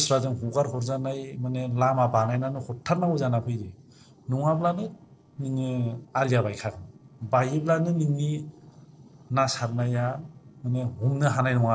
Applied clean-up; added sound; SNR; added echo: neural separator model SepFormer DNS4.